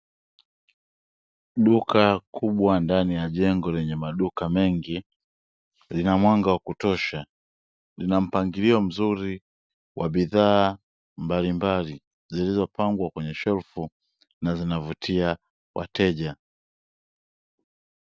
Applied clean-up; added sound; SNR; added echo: none; none; none; none.